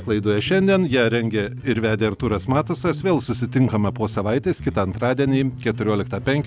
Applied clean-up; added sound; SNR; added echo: none; Bass guitar; 12 dB; none.